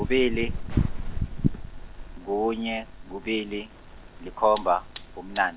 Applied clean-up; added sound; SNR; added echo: none; Fire; 2 dB; none.